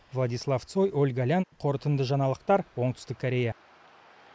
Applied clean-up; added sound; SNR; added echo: none; none; none; none.